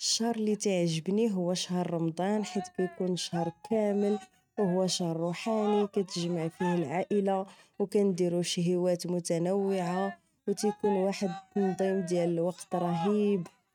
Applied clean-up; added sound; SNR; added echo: neural mask model RNNoise.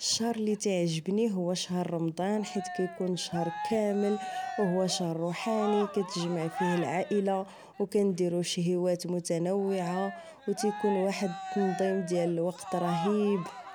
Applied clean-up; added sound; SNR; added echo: none; Cheering; 10 dB; none.